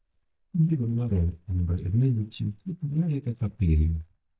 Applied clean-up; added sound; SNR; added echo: neural mask model DeepFilterNet 3.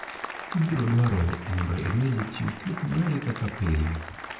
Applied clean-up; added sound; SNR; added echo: none; Applause; 11 dB; reverberation time 0.8 s.